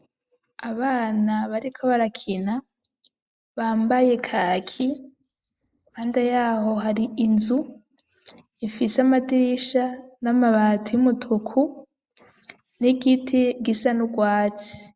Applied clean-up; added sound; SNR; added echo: neural mask model Resemble Enhance denoiser.